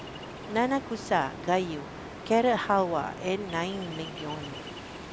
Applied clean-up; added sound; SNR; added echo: none; Ocean; 11 dB; none.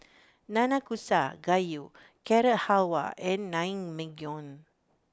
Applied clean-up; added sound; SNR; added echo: none; none; none; none.